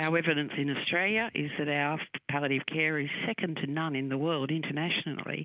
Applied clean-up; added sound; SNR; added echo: none; none; none; none.